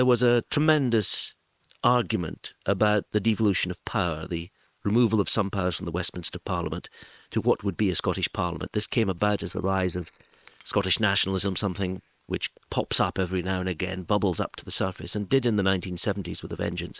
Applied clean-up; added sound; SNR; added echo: neural separator model SepFormer WHAM!.